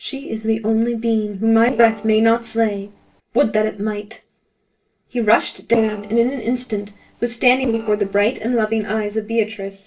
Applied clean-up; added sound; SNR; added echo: neural separator model SepFormer DNS4.